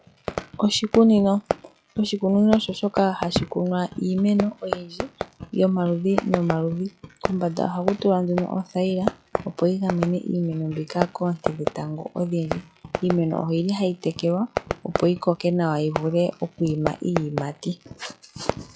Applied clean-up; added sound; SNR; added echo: classical method log-MMSE.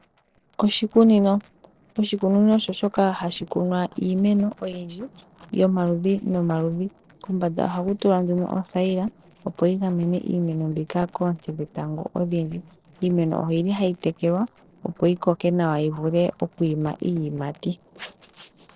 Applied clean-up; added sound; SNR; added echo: neural separator model SepFormer DNS4.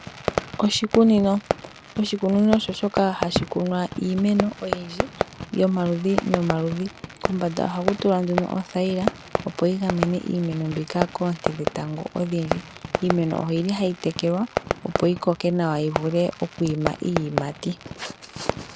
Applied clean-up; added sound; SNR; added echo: none; Fireworks; 6 dB; none.